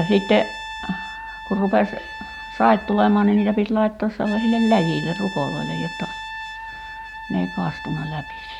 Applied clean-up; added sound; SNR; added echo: none; Brass instrument; 12 dB; none.